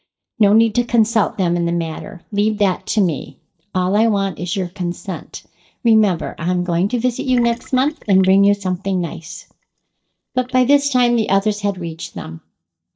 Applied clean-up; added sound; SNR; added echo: neural mask model DeepFilterNet 3.